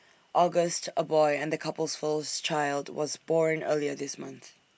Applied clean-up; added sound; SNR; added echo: none; none; none; none.